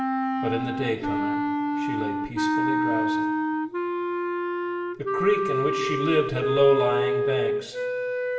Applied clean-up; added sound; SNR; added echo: none; Wind instrument, woodwind instrument; -3 dB; reverberation time 2.5 s.